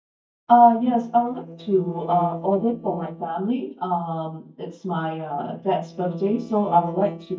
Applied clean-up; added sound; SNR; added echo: neural mask model DeepFilterNet 3.